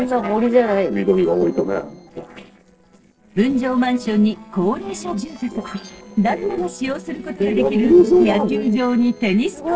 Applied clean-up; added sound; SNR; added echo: neural separator model SepFormer DNS4.